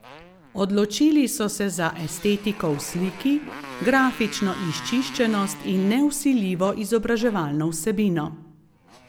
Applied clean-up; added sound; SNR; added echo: none; Motorcycle; 17 dB; none.